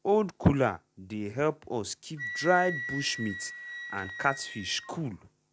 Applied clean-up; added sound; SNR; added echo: none; Wind instrument, woodwind instrument; 11 dB; none.